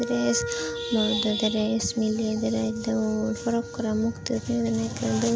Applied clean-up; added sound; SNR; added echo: none; Wind instrument, woodwind instrument; 11 dB; none.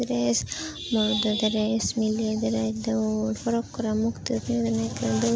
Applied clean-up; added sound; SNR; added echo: none; none; none; none.